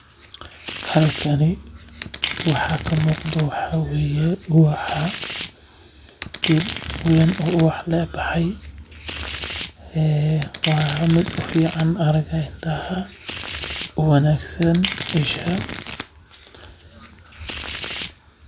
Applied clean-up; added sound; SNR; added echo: none; Domestic sounds, home sounds; 6 dB; none.